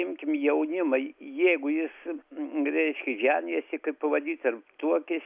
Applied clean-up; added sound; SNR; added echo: none; none; none; none.